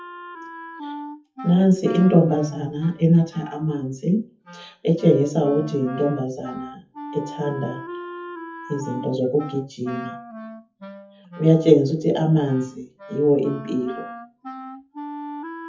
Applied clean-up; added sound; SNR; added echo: classical method WPE with log-MMSE.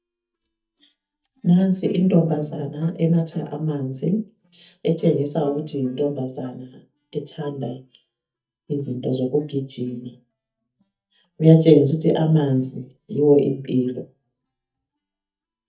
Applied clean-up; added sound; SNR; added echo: neural mask model DeepFilterNet 3.